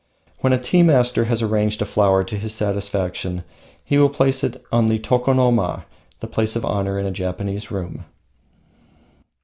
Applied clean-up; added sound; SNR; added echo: none; none; none; none.